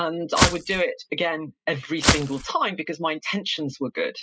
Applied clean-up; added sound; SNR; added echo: classical method spectral subtraction.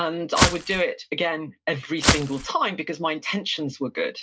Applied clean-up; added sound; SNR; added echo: none; Walk, footsteps; -4 dB; none.